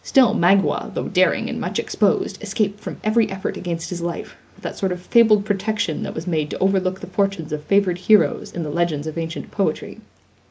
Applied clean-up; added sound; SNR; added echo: none; none; none; none.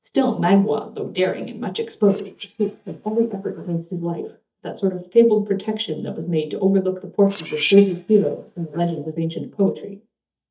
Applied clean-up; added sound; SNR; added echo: neural mask model DeepFilterNet 3.